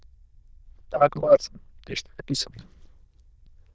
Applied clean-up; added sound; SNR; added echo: neural diffusion model UNIVERSE++.